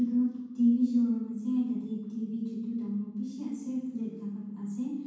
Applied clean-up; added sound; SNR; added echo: none; none; none; reverberation time 1.2 s.